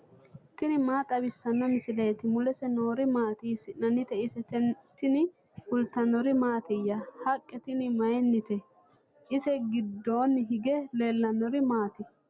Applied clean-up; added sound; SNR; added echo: none; none; none; none.